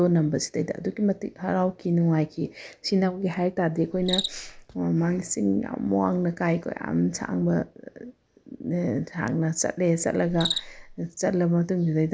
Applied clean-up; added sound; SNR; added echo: none; Cricket; 16 dB; none.